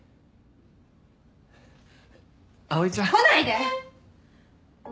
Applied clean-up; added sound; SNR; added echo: none; Bowed string instrument; 6 dB; none.